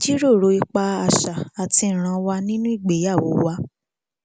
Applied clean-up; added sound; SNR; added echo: none; none; none; none.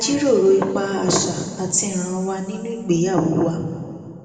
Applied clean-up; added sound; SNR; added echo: none; none; none; reverberation time 1.8 s.